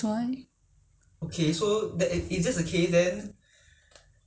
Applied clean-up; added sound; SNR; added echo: none; none; none; none.